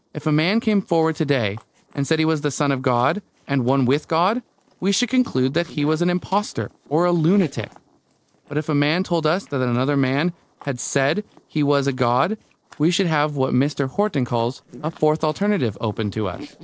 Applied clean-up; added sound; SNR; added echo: neural separator model SepFormer DNS4.